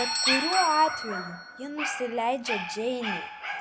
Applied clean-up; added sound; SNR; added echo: none; Bell / Doorbell + Dog; 2 dB; none.